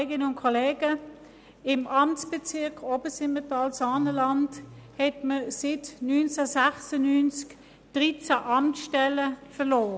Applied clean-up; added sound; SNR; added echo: none; none; none; none.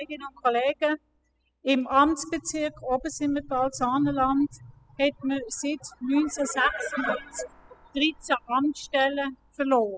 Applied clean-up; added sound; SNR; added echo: classical method spectral subtraction.